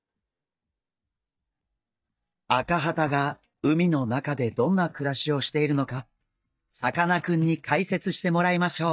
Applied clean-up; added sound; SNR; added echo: neural mask model DeepFilterNet 3.